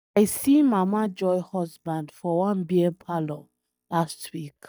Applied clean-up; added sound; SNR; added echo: neural mask model DeepFilterNet 3.